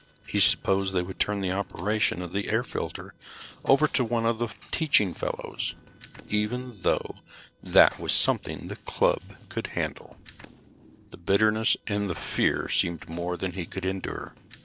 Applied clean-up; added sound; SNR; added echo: neural separator model SepFormer DNS4.